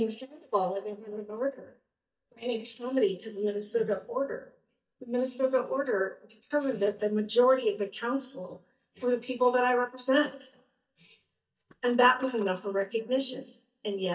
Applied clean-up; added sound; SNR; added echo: neural mask model DeepFilterNet 3.